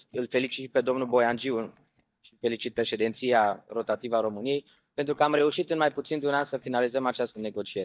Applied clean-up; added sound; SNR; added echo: neural mask model DeepFilterNet 3.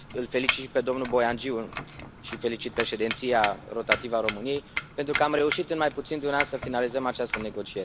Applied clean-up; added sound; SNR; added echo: none; Domestic sounds, home sounds; 6 dB; none.